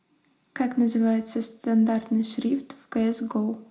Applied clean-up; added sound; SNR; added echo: none; none; none; reverberation time 0.4 s.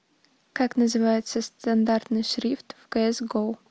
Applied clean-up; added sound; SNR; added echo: none; none; none; none.